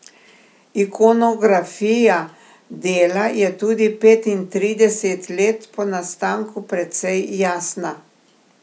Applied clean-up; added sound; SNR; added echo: none; none; none; none.